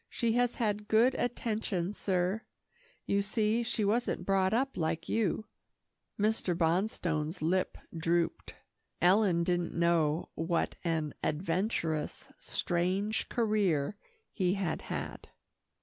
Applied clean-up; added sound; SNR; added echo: none; none; none; none.